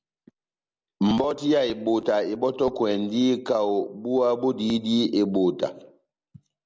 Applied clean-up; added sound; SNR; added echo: none; none; none; none.